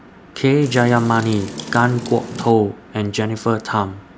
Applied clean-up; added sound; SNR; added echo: none; Wind; 11 dB; none.